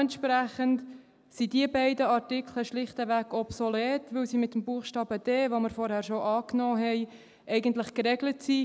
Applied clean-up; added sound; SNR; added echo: none; none; none; none.